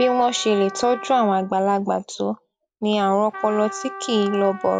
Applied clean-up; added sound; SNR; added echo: none; Trumpet; 15 dB; none.